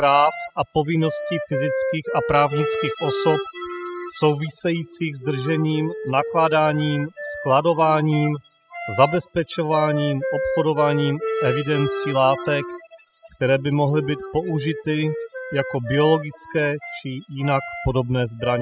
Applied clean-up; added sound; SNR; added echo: classical method spectral subtraction.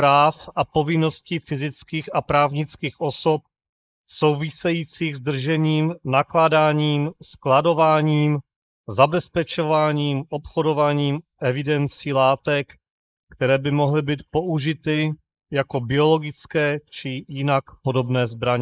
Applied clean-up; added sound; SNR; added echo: neural mask model Resemble Enhance denoiser.